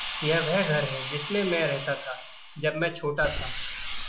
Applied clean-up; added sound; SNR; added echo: none; Hiss; 5 dB; none.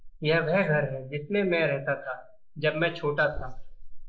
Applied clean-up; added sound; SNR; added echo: neural mask model Resemble Enhance denoiser.